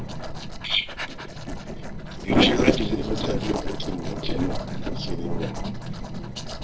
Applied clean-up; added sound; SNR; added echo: neural separator model SepFormer DNS4.